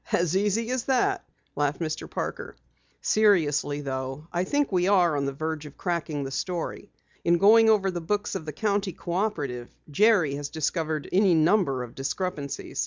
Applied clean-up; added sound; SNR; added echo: none; none; none; none.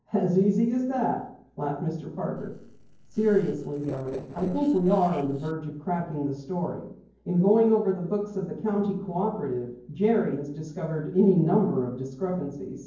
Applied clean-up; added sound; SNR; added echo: neural separator model SepFormer DNS4.